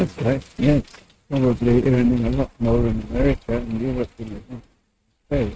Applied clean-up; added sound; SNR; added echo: neural mask model RNNoise.